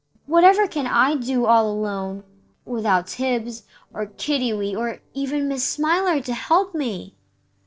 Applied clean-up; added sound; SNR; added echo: neural separator model SepFormer DNS4.